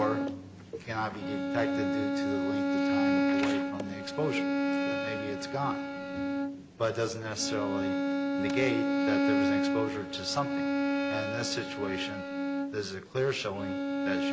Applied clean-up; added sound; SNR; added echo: none; Bowed string instrument; -4 dB; none.